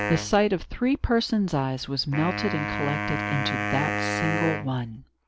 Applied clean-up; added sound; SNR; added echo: none; Wind instrument, woodwind instrument; 4 dB; none.